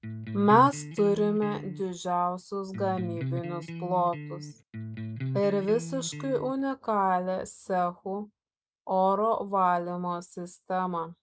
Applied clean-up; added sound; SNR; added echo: none; Electric guitar; 8 dB; none.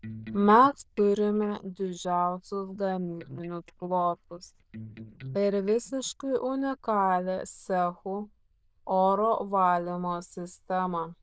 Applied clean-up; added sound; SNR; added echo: neural diffusion model UNIVERSE++.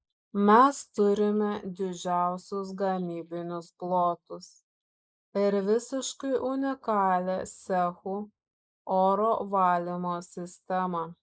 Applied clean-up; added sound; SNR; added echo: neural mask model Resemble Enhance denoiser.